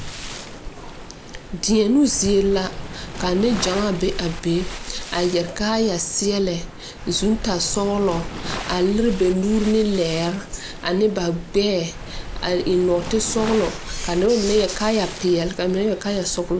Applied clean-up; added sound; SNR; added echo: none; Waves, surf; 10 dB; none.